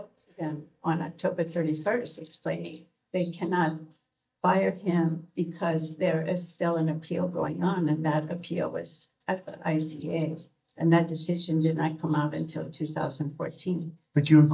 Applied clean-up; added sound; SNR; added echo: neural mask model DeepFilterNet 3.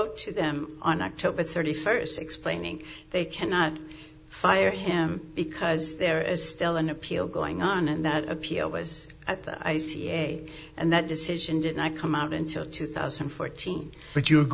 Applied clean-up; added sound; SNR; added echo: none; none; none; none.